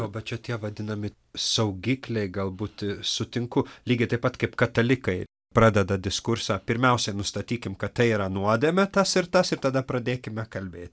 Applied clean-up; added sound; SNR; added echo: none; none; none; none.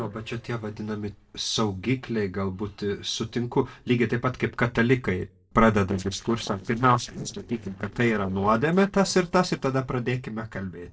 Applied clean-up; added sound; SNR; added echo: neural separator model SepFormer DNS4.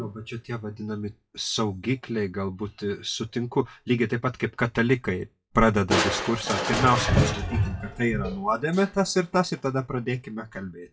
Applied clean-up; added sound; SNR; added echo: classical method WPE with log-MMSE.